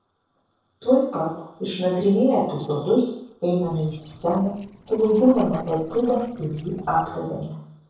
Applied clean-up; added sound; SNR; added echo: neural separator model SepFormer DNS4.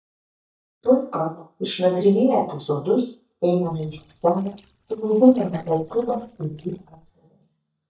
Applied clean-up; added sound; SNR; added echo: neural mask model DeepFilterNet 3.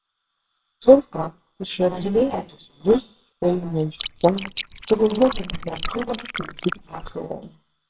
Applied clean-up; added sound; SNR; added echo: neural separator model SepFormer WHAMR!.